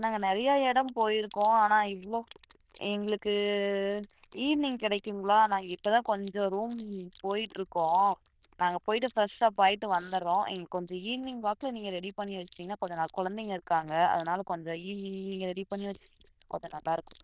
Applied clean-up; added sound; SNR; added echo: neural diffusion model UNIVERSE++.